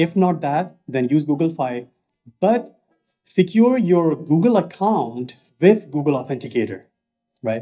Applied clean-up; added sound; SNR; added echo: neural mask model DeepFilterNet 3.